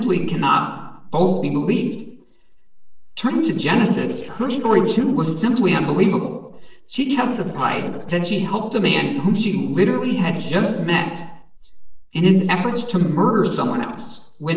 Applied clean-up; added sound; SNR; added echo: neural separator model SepFormer DNS4.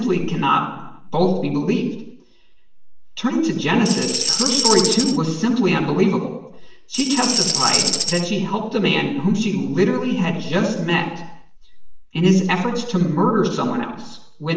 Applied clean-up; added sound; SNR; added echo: none; Tambourine; 0 dB; reverberation time 0.8 s.